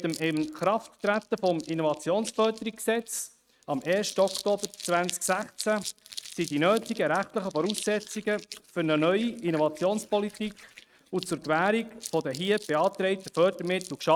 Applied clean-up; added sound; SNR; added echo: neural mask model RNNoise.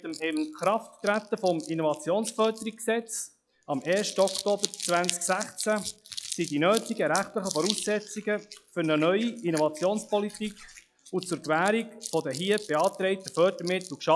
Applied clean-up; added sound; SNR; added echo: classical method log-MMSE.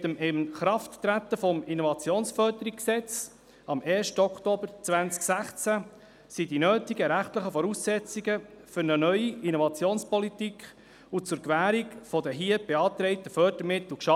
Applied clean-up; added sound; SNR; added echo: none; none; none; none.